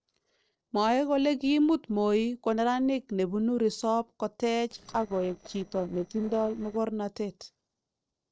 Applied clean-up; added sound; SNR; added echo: neural separator model SepFormer DNS4.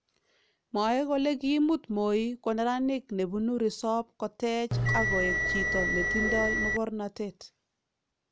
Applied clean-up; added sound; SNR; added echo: none; Bell; -2 dB; none.